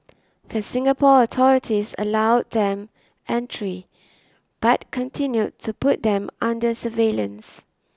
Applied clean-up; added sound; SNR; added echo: none; none; none; none.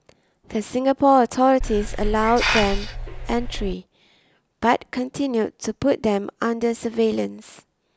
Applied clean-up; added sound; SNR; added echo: none; Hiss; 3 dB; none.